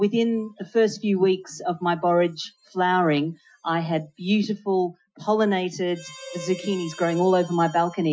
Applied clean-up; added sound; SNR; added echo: classical method Wiener filter.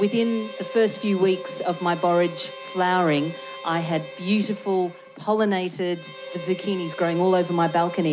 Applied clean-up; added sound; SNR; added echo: none; Harmonica; 13 dB; none.